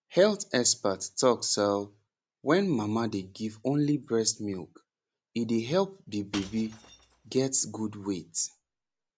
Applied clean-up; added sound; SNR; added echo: none; Shatter / Crushing; 19 dB; none.